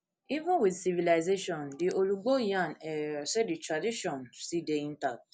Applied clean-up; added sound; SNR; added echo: none; none; none; none.